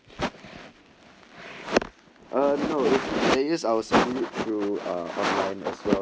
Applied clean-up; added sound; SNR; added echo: none; none; none; none.